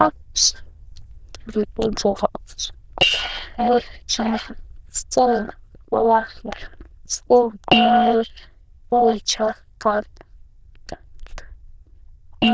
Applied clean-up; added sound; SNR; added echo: neural diffusion model UNIVERSE++.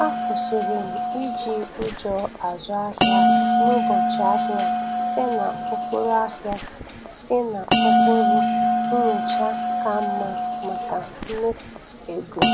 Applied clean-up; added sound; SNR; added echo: none; Bell; -4 dB; none.